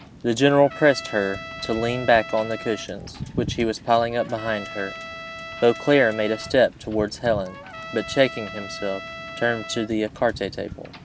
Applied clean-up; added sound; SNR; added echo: none; Trumpet + Wind / Boat, Water vehicle; 13 dB; none.